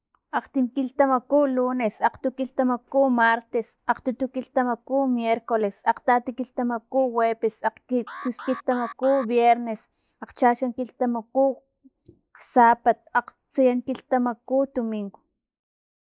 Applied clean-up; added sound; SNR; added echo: neural mask model Resemble Enhance denoiser.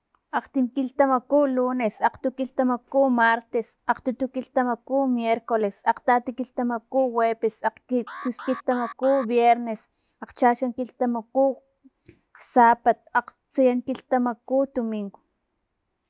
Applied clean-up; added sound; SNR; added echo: none; Alarm; 15 dB; none.